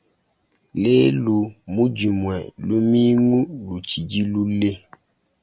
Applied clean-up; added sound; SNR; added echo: none; none; none; none.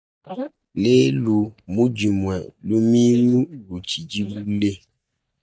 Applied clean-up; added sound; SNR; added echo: neural mask model DeepFilterNet 3.